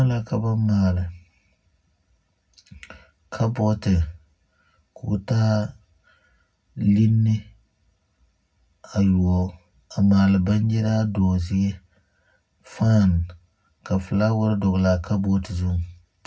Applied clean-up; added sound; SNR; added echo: none; none; none; reverberation time 0.4 s.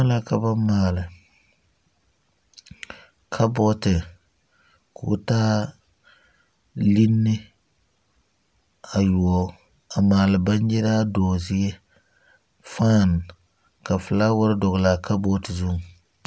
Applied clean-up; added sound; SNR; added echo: none; none; none; none.